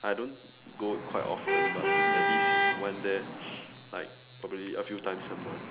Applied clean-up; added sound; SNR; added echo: none; Traffic noise, roadway noise / Vehicle horn, car horn, honking; -4 dB; none.